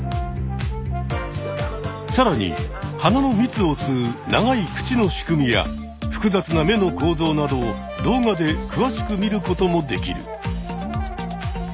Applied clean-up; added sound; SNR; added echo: none; Brass instrument; 15 dB; none.